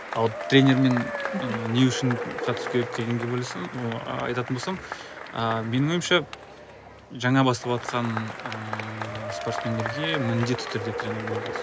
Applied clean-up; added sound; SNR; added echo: none; Applause / Crowd / Cheering; 7 dB; none.